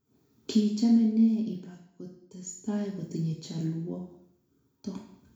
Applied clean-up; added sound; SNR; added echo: none; none; none; reverberation time 0.6 s.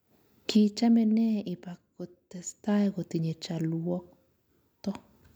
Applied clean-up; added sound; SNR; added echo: none; none; none; none.